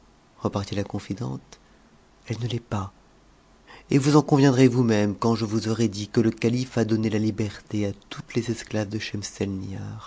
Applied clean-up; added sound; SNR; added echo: none; none; none; none.